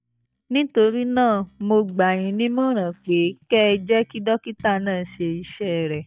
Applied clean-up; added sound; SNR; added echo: neural mask model DeepFilterNet 3.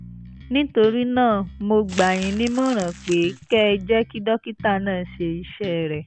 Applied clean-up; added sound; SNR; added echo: none; Bass guitar + Crumpling, crinkling; 17 dB; none.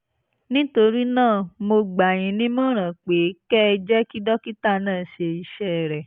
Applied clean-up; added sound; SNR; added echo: none; none; none; none.